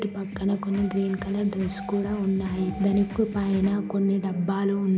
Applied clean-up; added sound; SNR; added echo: none; Drum kit; 16 dB; none.